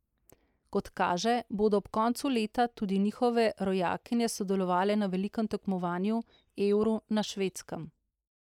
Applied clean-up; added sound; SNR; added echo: neural mask model Resemble Enhance denoiser.